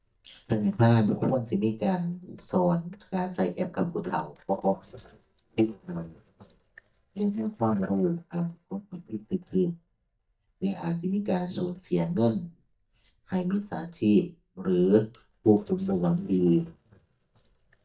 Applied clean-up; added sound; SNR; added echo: neural mask model DeepFilterNet 3.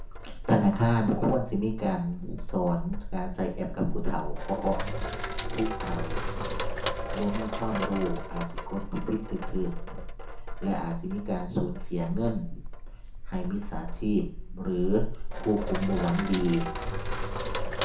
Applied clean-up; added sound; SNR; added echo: none; Sink (filling or washing); 1 dB; reverberation time 0.6 s.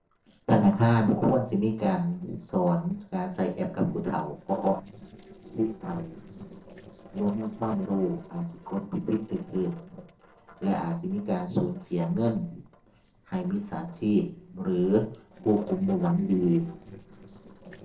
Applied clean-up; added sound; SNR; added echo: neural separator model SepFormer DNS4.